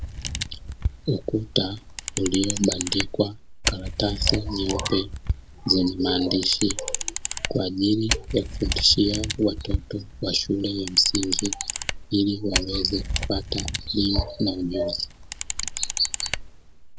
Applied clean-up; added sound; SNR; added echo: none; Camera; 4 dB; none.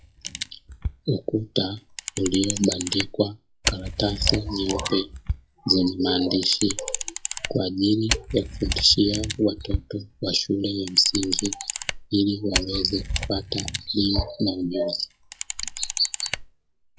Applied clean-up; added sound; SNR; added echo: classical method log-MMSE.